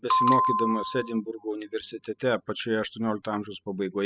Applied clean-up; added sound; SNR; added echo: classical method spectral subtraction.